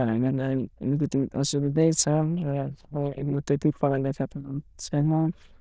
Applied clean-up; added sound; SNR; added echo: neural diffusion model UNIVERSE++.